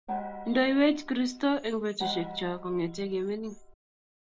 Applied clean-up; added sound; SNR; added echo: none; Gong; 11 dB; none.